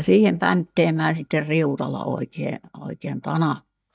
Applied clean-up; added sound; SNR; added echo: neural mask model DeepFilterNet 3.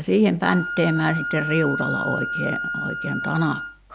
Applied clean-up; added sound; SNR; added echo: none; Wind instrument, woodwind instrument; 6 dB; none.